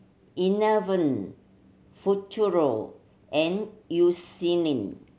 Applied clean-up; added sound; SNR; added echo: none; none; none; none.